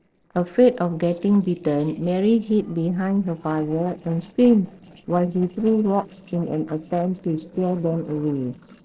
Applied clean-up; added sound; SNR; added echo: neural separator model SepFormer DNS4.